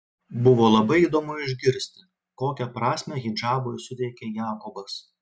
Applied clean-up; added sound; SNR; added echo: none; none; none; none.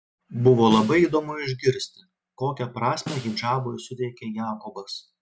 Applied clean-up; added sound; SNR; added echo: none; Snare drum; 17 dB; none.